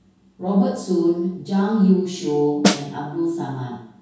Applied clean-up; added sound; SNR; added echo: none; Snare drum; 0 dB; reverberation time 0.6 s.